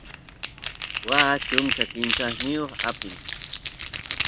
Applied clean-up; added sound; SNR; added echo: none; Crackle; 0 dB; none.